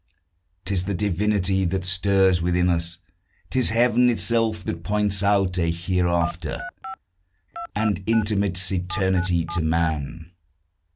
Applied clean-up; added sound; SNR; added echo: none; Telephone; 13 dB; none.